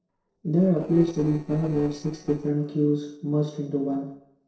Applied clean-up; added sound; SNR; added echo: neural separator model SepFormer DNS4.